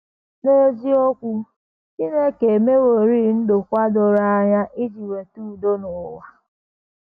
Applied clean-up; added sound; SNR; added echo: none; none; none; none.